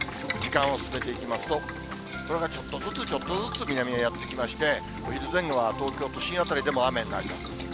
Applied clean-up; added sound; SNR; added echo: none; Boiling; 9 dB; none.